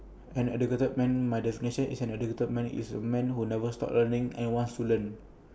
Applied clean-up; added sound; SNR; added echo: none; none; none; none.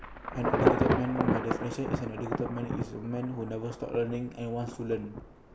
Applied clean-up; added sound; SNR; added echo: none; Thunder / Traffic noise, roadway noise / Rain / Insect; -2 dB; none.